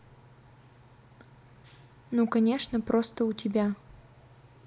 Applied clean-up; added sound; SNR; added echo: none; none; none; none.